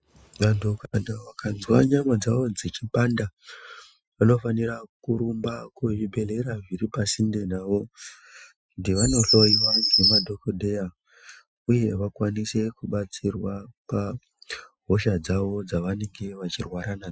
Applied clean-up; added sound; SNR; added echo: classical method Wiener filter.